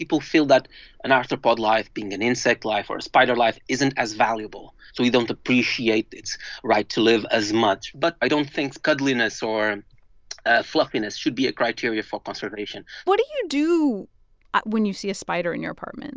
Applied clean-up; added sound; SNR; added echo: none; none; none; none.